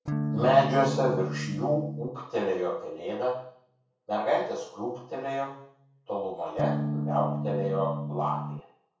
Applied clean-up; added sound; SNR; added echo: none; Electric guitar / Strum; 2 dB; reverberation time 0.6 s.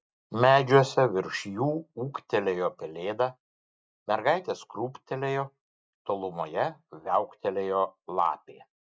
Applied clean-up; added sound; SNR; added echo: none; none; none; none.